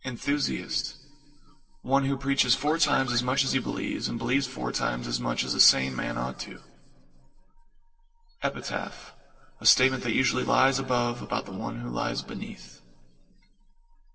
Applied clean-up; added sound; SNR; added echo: neural separator model SepFormer DNS4.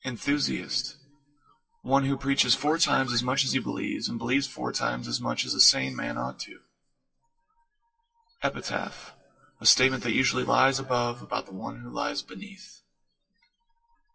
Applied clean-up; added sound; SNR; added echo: classical method WPE with log-MMSE.